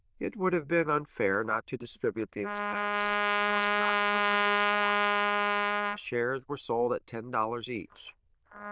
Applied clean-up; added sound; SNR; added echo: neural diffusion model UNIVERSE++.